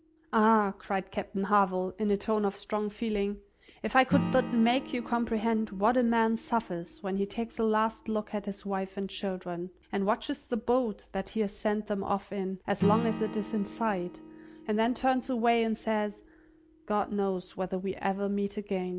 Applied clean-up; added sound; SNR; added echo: none; Acoustic guitar / Strum; 12 dB; none.